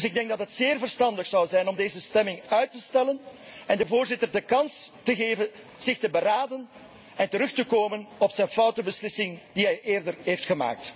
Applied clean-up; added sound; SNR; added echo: none; none; none; none.